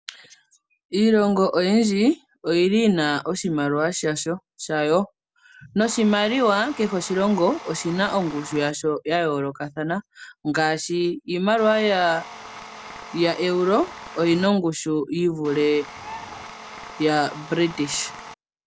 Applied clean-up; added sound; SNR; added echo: none; Tools + Bird; 16 dB; none.